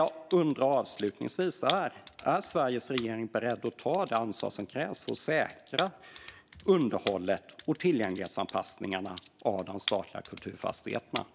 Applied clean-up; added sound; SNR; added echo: none; Computer keyboard; 7 dB; none.